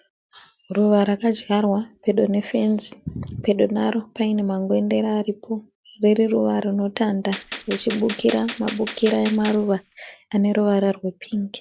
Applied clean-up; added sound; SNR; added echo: none; Gunshot, gunfire; 12 dB; none.